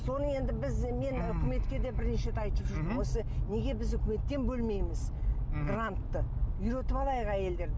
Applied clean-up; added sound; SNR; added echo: none; none; none; none.